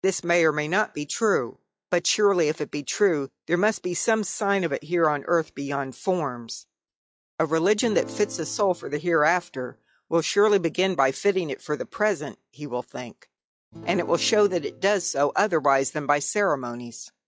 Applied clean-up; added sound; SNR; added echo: classical method log-MMSE.